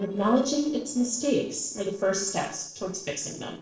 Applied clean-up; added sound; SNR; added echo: neural separator model SepFormer DNS4.